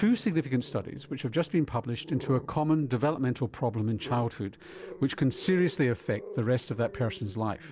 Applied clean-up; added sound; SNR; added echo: none; Growling; 17 dB; none.